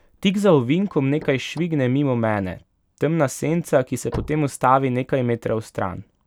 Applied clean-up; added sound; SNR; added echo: none; Slam / Car; 19 dB; none.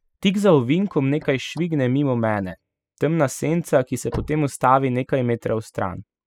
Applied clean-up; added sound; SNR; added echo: classical method spectral subtraction.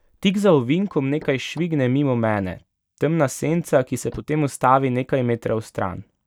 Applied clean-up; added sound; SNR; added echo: neural mask model DeepFilterNet 3.